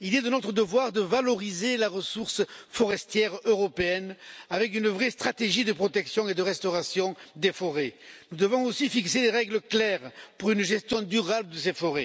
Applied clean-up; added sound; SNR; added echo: none; none; none; none.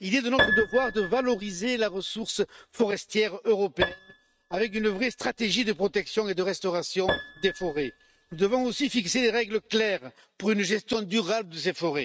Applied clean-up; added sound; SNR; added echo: neural mask model RNNoise.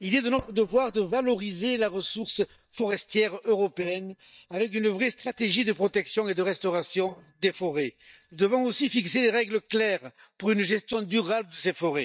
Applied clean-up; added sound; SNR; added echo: neural mask model DeepFilterNet 3.